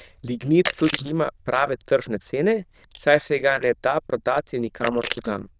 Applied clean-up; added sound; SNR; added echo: neural diffusion model UNIVERSE++.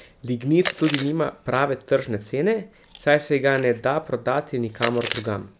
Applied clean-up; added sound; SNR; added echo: none; Chewing, mastication; 14 dB; none.